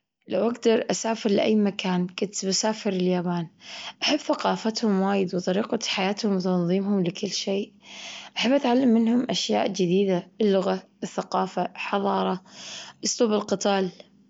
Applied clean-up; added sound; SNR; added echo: none; none; none; none.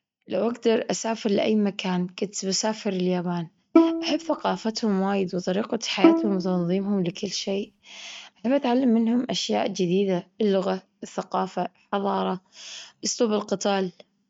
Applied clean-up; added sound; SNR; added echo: neural mask model RNNoise.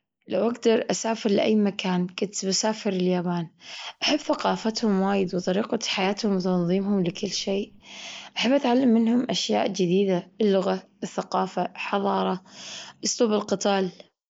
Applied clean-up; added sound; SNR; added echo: neural mask model Resemble Enhance denoiser.